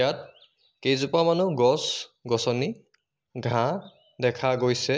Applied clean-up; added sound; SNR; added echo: none; none; none; none.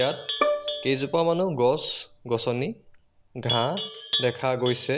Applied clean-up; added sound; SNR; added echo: none; Bowed string instrument + Livestock, farm animals, working animals; 5 dB; none.